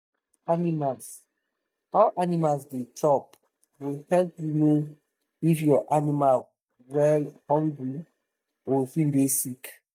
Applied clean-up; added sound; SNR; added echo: neural mask model DeepFilterNet 3.